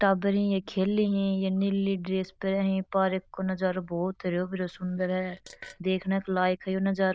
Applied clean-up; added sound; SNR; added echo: neural diffusion model UNIVERSE++.